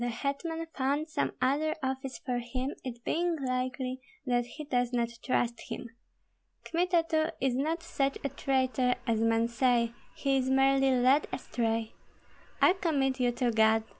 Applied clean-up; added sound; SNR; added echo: none; none; none; none.